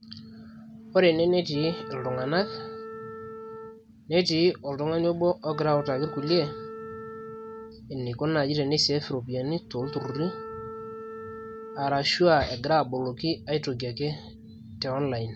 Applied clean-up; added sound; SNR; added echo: none; Wind instrument, woodwind instrument; 13 dB; none.